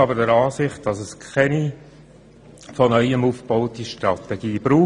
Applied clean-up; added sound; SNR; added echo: none; none; none; none.